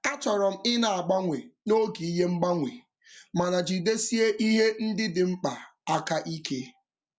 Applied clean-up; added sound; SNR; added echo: none; none; none; none.